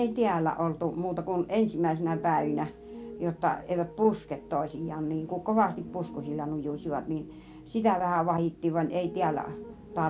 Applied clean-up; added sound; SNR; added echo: none; Piano; 16 dB; none.